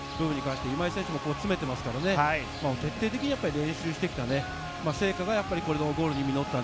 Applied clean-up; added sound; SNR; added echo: none; Rain; 18 dB; none.